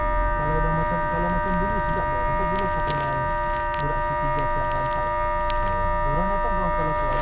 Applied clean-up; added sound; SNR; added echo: none; Wind instrument, woodwind instrument; -2 dB; none.